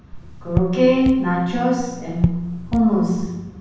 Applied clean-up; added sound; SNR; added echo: none; Raindrop / Drip; 8 dB; reverberation time 1.1 s.